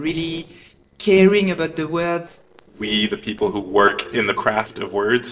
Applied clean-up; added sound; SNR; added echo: neural separator model SepFormer DNS4.